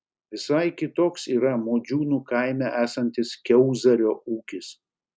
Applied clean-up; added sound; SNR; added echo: none; none; none; none.